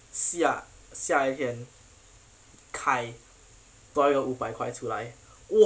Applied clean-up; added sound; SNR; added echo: none; none; none; none.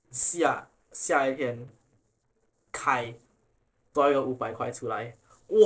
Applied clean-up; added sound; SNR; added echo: neural separator model SepFormer DNS4.